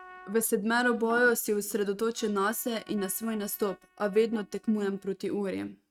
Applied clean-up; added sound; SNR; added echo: neural mask model RNNoise.